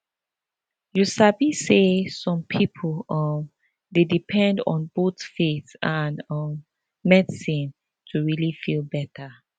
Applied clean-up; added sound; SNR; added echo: none; none; none; none.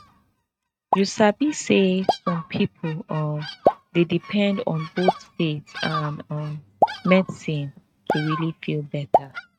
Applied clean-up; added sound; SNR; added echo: neural mask model RNNoise.